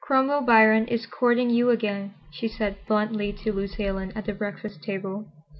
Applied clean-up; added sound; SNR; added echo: none; none; none; none.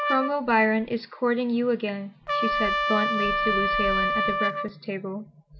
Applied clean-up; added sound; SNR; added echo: none; Trumpet; 1 dB; none.